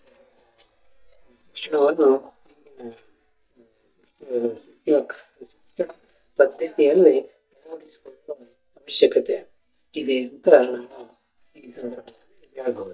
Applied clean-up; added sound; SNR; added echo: neural mask model DeepFilterNet 3.